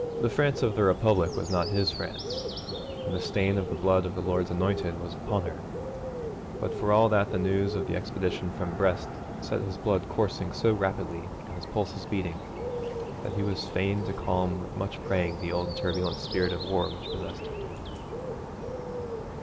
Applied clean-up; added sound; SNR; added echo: none; Bird; 6 dB; none.